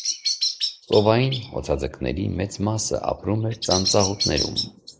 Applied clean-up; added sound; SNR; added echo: neural mask model Resemble Enhance denoiser.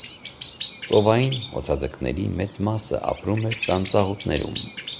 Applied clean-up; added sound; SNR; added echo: none; Bird vocalization, bird call, bird song; 4 dB; none.